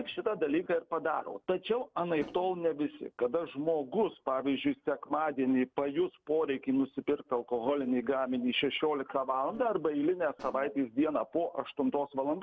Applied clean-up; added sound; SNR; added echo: neural separator model SepFormer DNS4.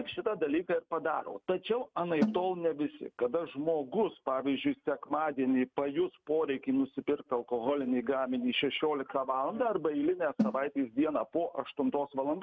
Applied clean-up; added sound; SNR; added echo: neural mask model RNNoise.